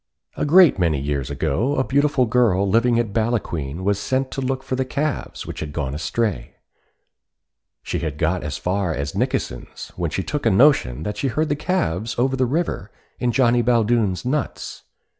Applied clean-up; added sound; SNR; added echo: none; none; none; none.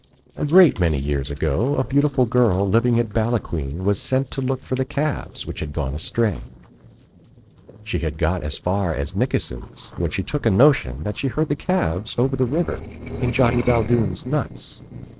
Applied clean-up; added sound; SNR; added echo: neural separator model SepFormer DNS4.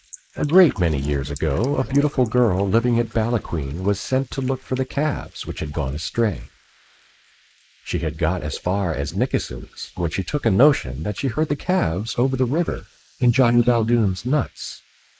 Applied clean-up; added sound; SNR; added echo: neural mask model Resemble Enhance denoiser.